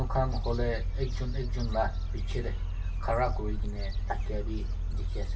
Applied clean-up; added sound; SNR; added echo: none; Gull, seagull; -4 dB; reverberation time 0.1 s.